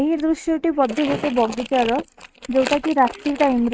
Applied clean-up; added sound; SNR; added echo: neural mask model RNNoise.